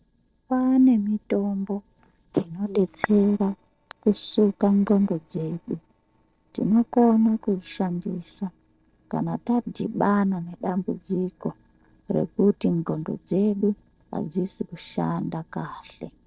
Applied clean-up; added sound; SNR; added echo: neural separator model SepFormer DNS4.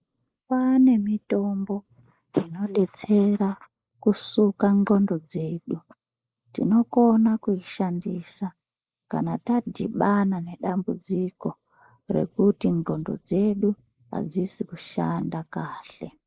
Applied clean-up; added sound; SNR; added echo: neural mask model Resemble Enhance denoiser.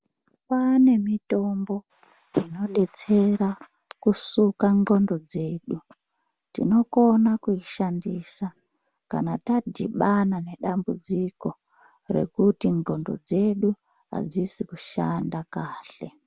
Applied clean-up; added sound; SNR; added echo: none; none; none; none.